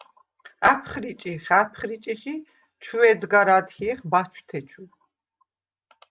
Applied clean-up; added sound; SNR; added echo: none; none; none; none.